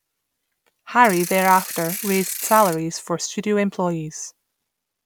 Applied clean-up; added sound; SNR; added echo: none; Ratchet, pawl / Percussion; 9 dB; none.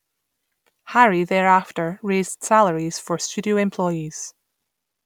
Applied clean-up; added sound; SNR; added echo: none; none; none; none.